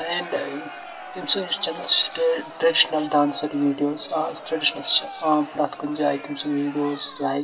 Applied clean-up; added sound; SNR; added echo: none; Crowd; 14 dB; reverberation time 2.2 s.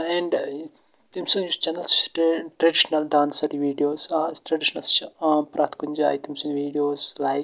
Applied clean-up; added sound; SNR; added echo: none; none; none; none.